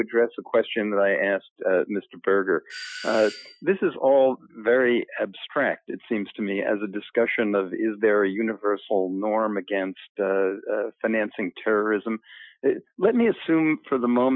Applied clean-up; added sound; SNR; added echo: classical method Wiener filter.